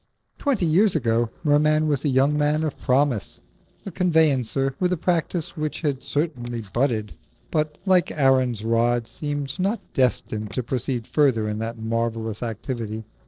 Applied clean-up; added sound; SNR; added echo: neural separator model SepFormer DNS4.